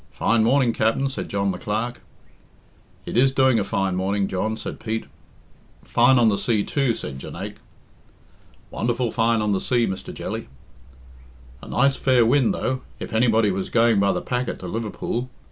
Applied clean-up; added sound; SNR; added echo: none; none; none; none.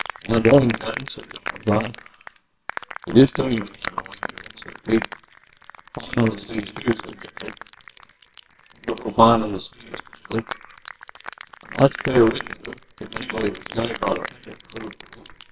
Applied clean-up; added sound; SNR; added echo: neural separator model SepFormer WHAMR!.